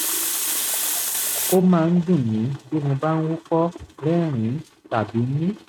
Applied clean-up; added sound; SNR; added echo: neural mask model RNNoise.